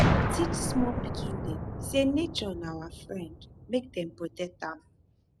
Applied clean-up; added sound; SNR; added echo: none; Boom; -1 dB; none.